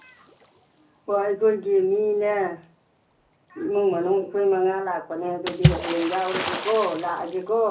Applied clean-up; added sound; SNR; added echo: none; Water / Splash, splatter; 6 dB; reverberation time 0.5 s.